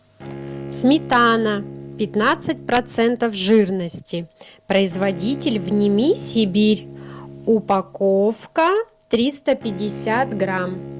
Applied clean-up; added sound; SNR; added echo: none; Bowed string instrument; 14 dB; none.